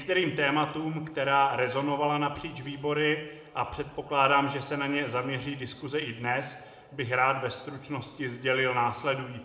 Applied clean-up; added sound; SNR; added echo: none; none; none; reverberation time 0.7 s.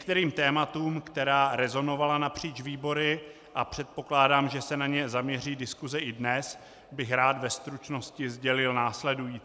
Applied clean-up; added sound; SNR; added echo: none; none; none; none.